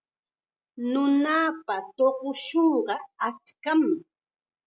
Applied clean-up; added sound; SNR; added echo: none; none; none; none.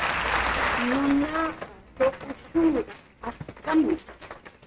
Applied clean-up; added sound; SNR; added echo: neural mask model RNNoise.